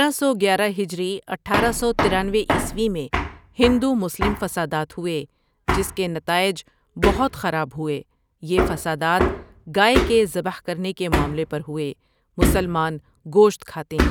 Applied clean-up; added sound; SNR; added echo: none; Hammer; 4 dB; none.